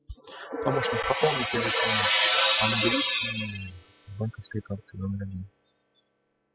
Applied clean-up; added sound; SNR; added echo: classical method spectral subtraction.